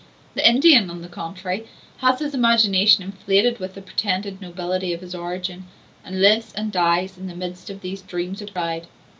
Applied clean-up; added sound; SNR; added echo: none; none; none; none.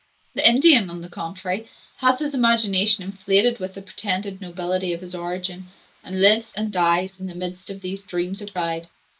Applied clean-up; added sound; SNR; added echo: neural mask model Resemble Enhance denoiser.